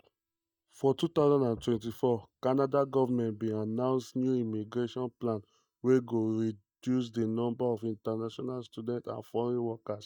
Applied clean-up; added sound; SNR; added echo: neural mask model DeepFilterNet 3.